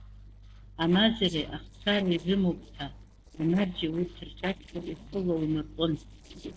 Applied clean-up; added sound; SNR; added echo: neural separator model SepFormer DNS4.